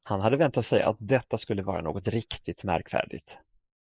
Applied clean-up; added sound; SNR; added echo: neural mask model Resemble Enhance denoiser.